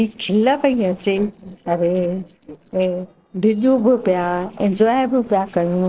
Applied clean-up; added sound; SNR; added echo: neural separator model SepFormer DNS4.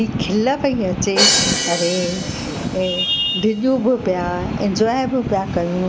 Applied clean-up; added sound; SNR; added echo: none; Crash cymbal; 6 dB; none.